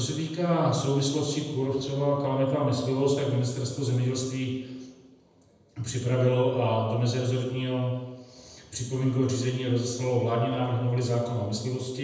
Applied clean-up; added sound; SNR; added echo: none; none; none; reverberation time 1.0 s.